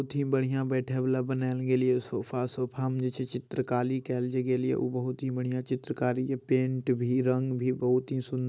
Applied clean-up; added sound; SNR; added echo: none; none; none; none.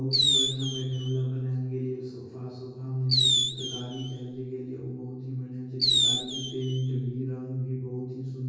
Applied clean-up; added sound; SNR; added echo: none; Fireworks; -4 dB; reverberation time 1.3 s.